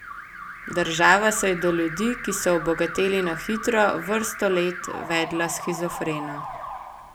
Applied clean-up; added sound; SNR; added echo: none; Alarm; 10 dB; none.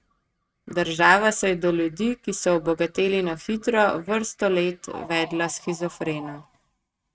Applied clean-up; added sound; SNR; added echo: neural mask model RNNoise.